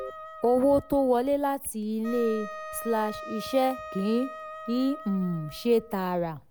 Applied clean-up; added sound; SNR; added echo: none; Wind instrument, woodwind instrument; 14 dB; none.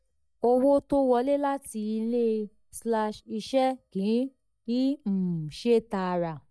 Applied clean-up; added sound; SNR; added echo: neural mask model DeepFilterNet 3.